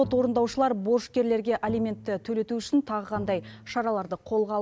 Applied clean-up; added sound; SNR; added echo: none; Bowed string instrument; 18 dB; none.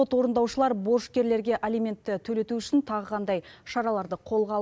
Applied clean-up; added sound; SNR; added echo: none; none; none; none.